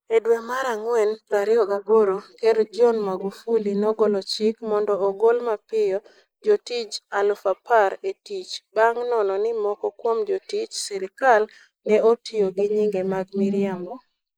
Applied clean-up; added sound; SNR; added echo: neural mask model Resemble Enhance denoiser.